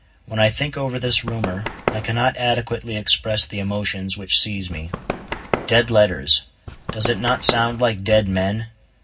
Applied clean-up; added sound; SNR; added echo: none; Run; 6 dB; reverberation time 0.4 s.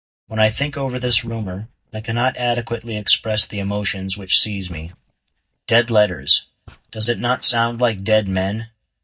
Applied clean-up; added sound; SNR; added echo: neural mask model DeepFilterNet 3.